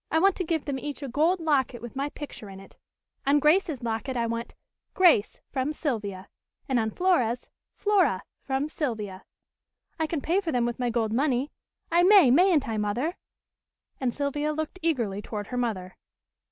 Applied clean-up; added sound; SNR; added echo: none; none; none; none.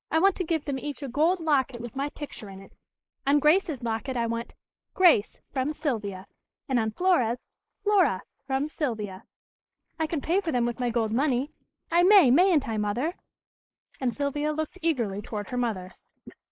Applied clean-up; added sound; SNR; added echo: neural mask model Resemble Enhance denoiser.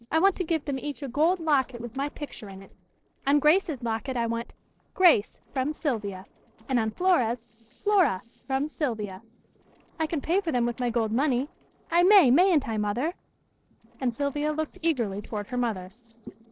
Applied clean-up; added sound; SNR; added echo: neural separator model SepFormer DNS4.